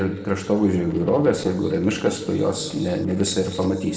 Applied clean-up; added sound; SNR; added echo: neural separator model SepFormer DNS4.